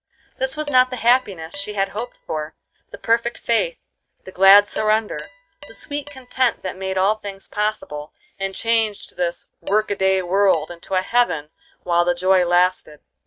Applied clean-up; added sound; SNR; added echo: neural mask model RNNoise.